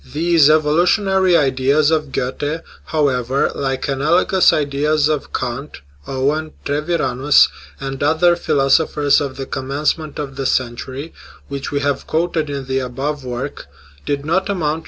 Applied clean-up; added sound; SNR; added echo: none; none; none; none.